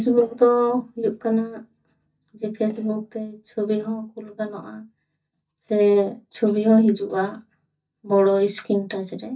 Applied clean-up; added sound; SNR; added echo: neural mask model DeepFilterNet 3.